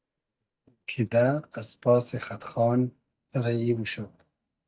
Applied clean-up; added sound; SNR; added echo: neural mask model DeepFilterNet 3.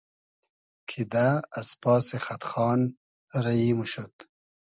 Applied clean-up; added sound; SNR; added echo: none; none; none; none.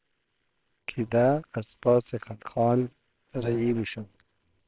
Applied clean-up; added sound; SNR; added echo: neural separator model SepFormer WHAMR!.